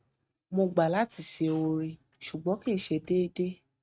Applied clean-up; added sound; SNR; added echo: neural mask model RNNoise.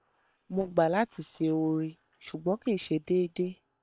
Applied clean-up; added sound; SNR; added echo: neural separator model SepFormer WHAM!.